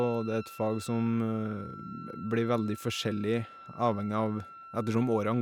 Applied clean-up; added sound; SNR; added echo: none; Wind instrument, woodwind instrument; 17 dB; none.